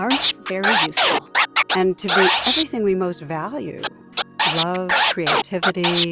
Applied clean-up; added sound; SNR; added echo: none; Scratching (performance technique); -4 dB; none.